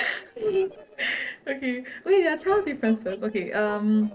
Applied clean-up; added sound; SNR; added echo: neural separator model SepFormer DNS4.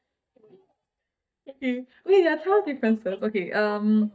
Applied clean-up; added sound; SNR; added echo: neural mask model DeepFilterNet 3.